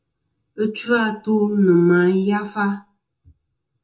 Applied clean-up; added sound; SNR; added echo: none; none; none; reverberation time 0.2 s.